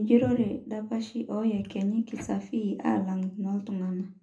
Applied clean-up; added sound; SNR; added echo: none; none; none; reverberation time 0.3 s.